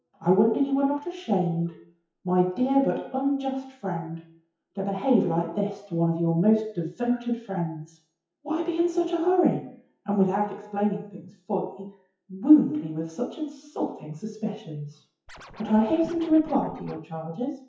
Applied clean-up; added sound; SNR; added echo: classical method WPE with log-MMSE.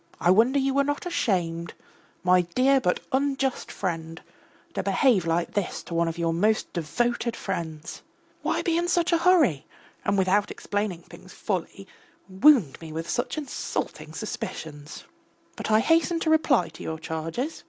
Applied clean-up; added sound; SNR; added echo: none; none; none; none.